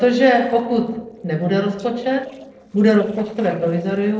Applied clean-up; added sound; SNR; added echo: neural separator model SepFormer DNS4.